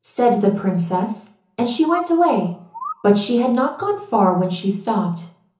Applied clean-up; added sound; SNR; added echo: none; Bird; 17 dB; reverberation time 0.8 s.